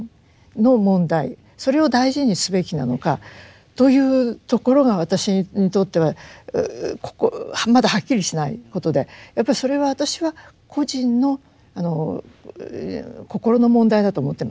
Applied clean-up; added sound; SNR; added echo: none; none; none; none.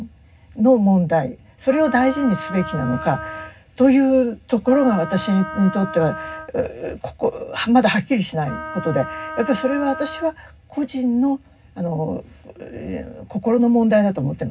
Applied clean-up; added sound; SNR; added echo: none; Wind instrument, woodwind instrument; 12 dB; reverberation time 0.4 s.